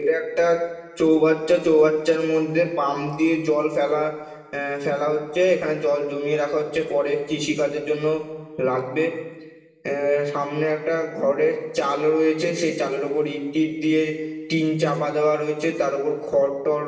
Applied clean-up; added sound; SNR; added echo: none; none; none; reverberation time 1.4 s.